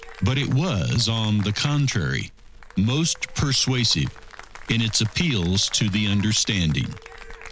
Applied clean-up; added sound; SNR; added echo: none; Applause / Cheering + Crackle; 18 dB; none.